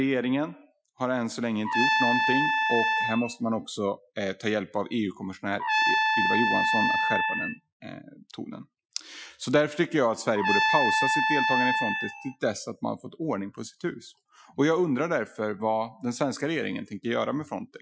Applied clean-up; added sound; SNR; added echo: classical method Wiener filter.